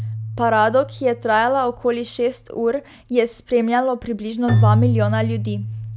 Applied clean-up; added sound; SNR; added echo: none; Keyboard (musical); 3 dB; none.